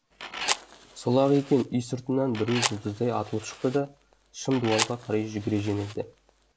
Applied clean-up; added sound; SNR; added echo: none; Fire; 9 dB; none.